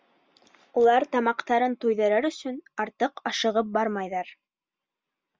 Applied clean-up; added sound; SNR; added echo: none; none; none; none.